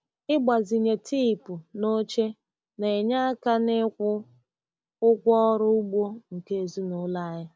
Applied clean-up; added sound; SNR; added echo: none; none; none; none.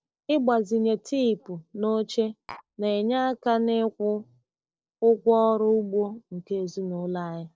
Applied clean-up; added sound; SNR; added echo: neural separator model SepFormer DNS4.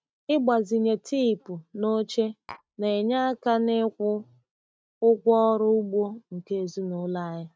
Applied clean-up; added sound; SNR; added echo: neural mask model RNNoise.